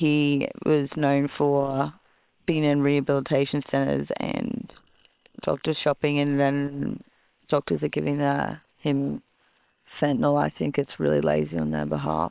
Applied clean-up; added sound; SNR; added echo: neural separator model SepFormer WHAM!.